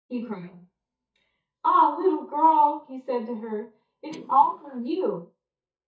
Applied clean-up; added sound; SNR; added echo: neural mask model DeepFilterNet 3.